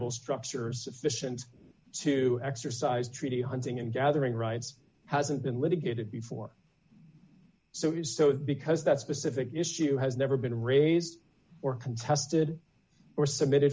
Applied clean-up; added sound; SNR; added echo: none; none; none; none.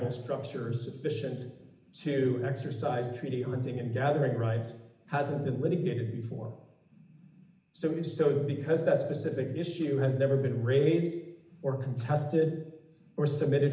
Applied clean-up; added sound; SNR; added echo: none; none; none; reverberation time 0.8 s.